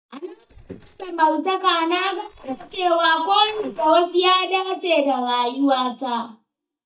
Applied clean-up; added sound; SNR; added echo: neural mask model DeepFilterNet 3.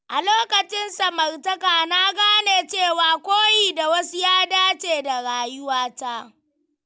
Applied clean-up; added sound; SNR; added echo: none; none; none; none.